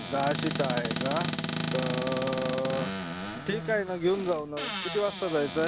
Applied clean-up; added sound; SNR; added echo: none; Squeak / Cupboard open or close; -1 dB; none.